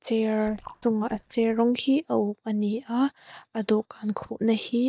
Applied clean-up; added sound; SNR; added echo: neural mask model DeepFilterNet 3.